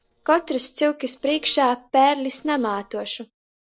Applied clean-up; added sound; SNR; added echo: neural separator model SepFormer DNS4.